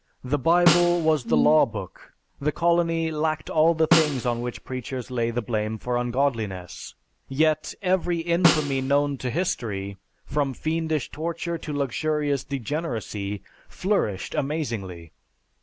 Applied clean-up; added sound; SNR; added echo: none; Snare drum + Brass instrument; 3 dB; none.